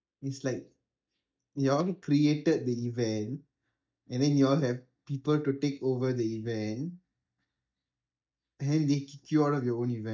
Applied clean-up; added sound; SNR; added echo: neural mask model DeepFilterNet 3.